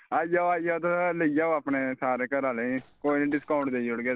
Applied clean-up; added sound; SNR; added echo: neural separator model SepFormer DNS4.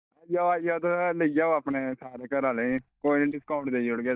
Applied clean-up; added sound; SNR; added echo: neural mask model DeepFilterNet 3.